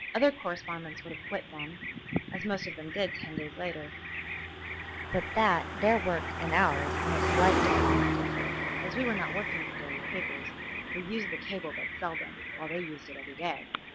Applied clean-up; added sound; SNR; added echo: none; Bird vocalization, bird call, bird song + Car passing by; 0 dB; none.